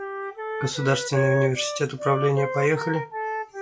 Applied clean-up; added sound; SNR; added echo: classical method log-MMSE.